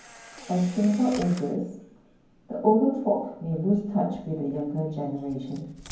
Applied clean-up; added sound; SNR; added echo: none; Camera; 18 dB; reverberation time 0.9 s.